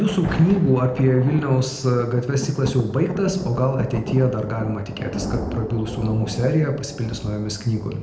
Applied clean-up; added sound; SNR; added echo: none; Thunder; 10 dB; reverberation time 0.7 s.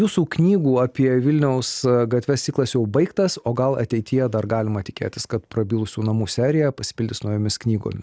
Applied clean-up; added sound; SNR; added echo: none; none; none; none.